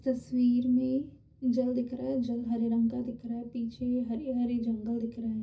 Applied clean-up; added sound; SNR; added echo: none; none; none; reverberation time 0.4 s.